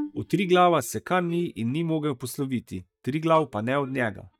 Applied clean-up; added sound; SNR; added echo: neural mask model DeepFilterNet 3.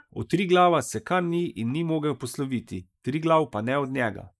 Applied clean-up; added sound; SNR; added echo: neural mask model Resemble Enhance denoiser.